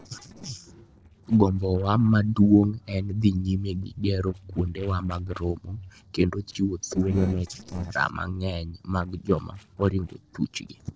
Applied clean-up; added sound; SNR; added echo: neural separator model SepFormer DNS4.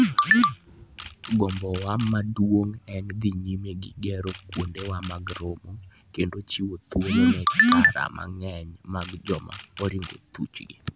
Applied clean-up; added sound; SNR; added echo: none; Camera; 19 dB; none.